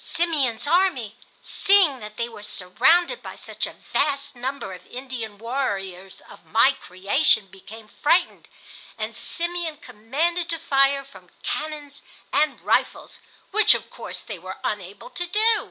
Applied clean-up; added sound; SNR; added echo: none; none; none; none.